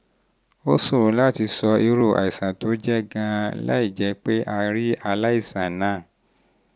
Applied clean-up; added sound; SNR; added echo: none; none; none; none.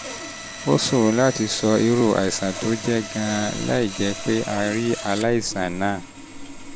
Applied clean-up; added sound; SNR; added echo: none; Sawing; 11 dB; none.